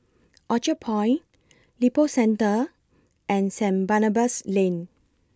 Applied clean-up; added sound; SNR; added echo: none; none; none; none.